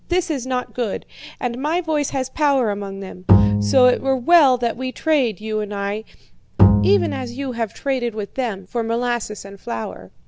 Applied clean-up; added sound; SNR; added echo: none; Bowed string instrument; -2 dB; none.